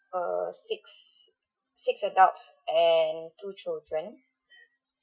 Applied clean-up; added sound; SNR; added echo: classical method Wiener filter.